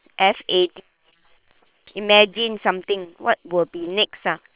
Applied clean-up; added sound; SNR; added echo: neural separator model SepFormer WHAM!.